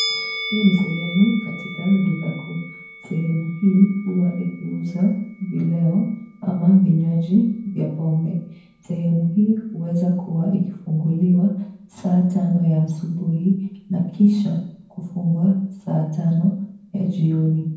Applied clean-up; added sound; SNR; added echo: none; Musical instrument; 17 dB; reverberation time 0.9 s.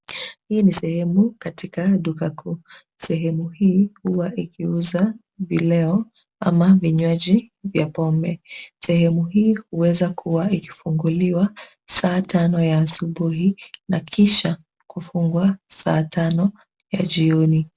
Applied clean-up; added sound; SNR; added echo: none; none; none; none.